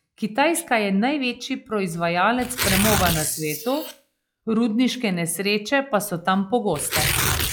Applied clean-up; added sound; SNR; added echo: classical method log-MMSE.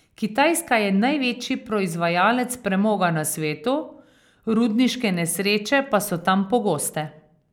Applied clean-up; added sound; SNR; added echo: none; none; none; none.